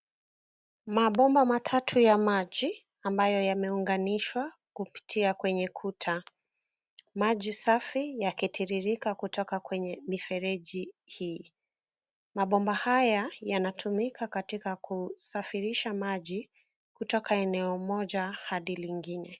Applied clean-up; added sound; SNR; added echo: none; none; none; none.